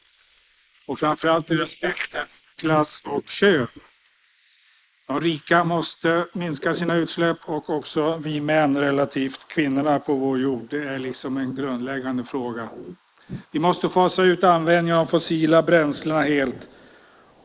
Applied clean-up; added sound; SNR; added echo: neural mask model Resemble Enhance denoiser.